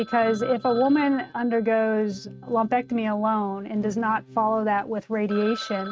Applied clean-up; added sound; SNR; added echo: neural mask model RNNoise.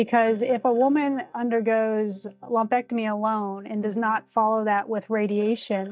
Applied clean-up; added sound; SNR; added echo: neural mask model DeepFilterNet 3.